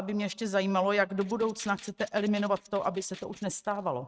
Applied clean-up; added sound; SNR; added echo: neural mask model RNNoise.